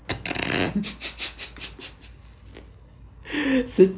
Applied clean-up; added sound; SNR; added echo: none; none; none; none.